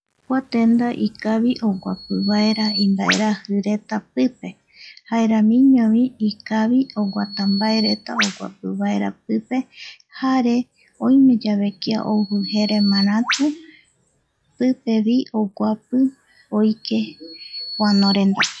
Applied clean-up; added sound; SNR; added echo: classical method log-MMSE.